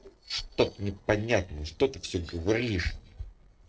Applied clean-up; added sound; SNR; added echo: neural separator model SepFormer DNS4.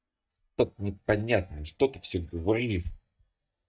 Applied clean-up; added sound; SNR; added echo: neural mask model DeepFilterNet 3.